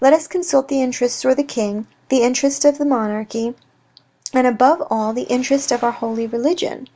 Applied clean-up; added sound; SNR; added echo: none; none; none; none.